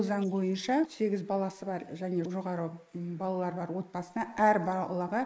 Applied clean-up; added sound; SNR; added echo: neural mask model Resemble Enhance denoiser.